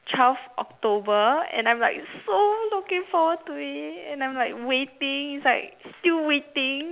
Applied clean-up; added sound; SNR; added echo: none; none; none; none.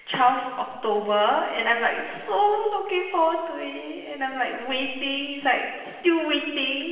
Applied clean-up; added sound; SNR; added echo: none; none; none; reverberation time 1.4 s.